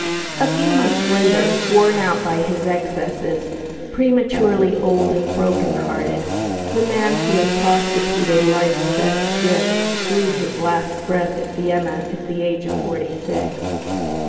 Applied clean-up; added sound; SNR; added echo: none; Sawing / Engine; 4 dB; reverberation time 2.6 s.